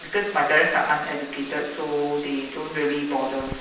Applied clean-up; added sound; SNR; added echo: none; Bathtub (filling or washing); 16 dB; reverberation time 0.9 s.